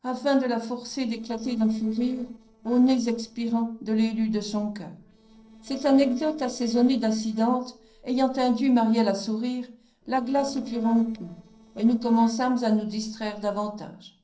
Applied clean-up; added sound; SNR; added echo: neural separator model SepFormer DNS4.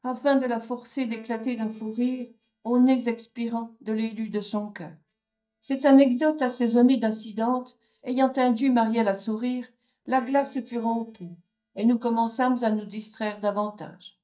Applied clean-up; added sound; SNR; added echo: neural mask model DeepFilterNet 3.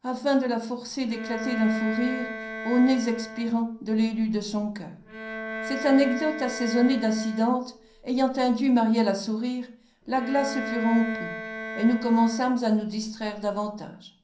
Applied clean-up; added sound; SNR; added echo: none; Bowed string instrument; 11 dB; reverberation time 0.6 s.